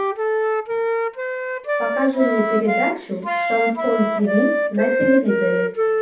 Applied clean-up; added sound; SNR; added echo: none; Wind instrument, woodwind instrument; -1 dB; reverberation time 0.7 s.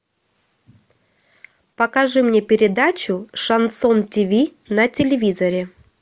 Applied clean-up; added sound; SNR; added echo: none; none; none; none.